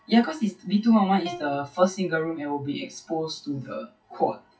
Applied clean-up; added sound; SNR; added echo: classical method WPE with log-MMSE.